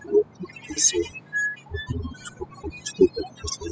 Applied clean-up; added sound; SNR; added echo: classical method spectral subtraction.